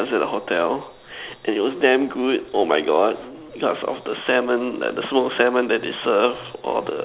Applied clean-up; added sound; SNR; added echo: none; none; none; none.